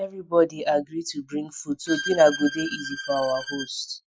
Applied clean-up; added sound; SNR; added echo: classical method Wiener filter.